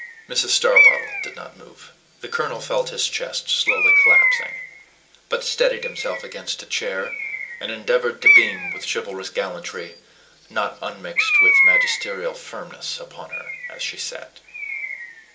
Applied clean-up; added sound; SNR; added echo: none; Bird; -4 dB; reverberation time 0.2 s.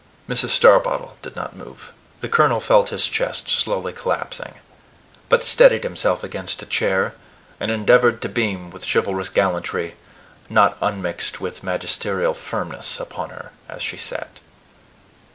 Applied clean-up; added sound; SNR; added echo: none; none; none; none.